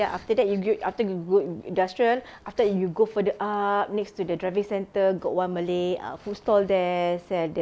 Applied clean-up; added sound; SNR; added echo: none; none; none; none.